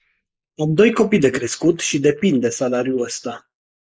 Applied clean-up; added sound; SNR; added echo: neural mask model Resemble Enhance denoiser.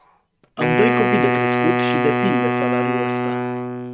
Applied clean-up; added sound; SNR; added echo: none; Wind instrument, woodwind instrument; -4 dB; none.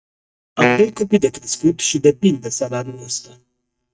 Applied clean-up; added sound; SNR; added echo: neural mask model DeepFilterNet 3.